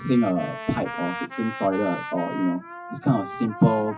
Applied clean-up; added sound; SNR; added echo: classical method WPE with log-MMSE.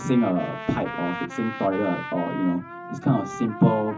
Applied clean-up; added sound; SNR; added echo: none; Trumpet; 11 dB; reverberation time 0.3 s.